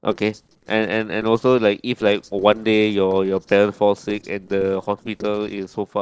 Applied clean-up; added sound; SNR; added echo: neural separator model SepFormer DNS4.